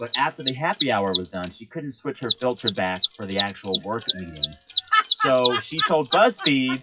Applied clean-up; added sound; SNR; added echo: classical method WPE with log-MMSE.